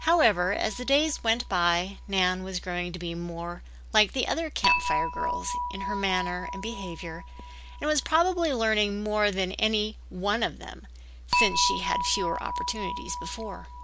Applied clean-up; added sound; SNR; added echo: none; Dishes, pots, and pans / Chink, clink; 6 dB; none.